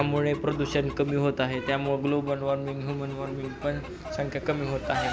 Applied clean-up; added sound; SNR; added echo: none; Chicken, rooster + Guitar; 12 dB; none.